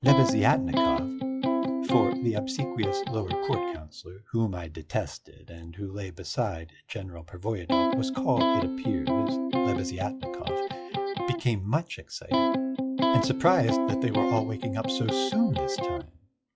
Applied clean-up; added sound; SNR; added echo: classical method log-MMSE.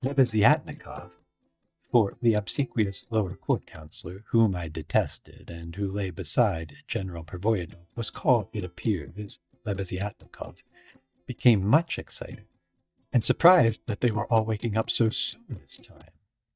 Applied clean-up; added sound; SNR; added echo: neural mask model DeepFilterNet 3.